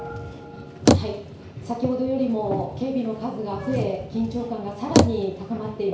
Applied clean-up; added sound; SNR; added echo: none; Bicycle; -1 dB; reverberation time 0.6 s.